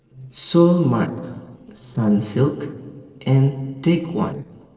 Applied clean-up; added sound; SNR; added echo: neural separator model SepFormer DNS4.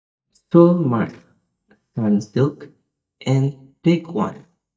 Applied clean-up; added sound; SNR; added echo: neural mask model DeepFilterNet 3.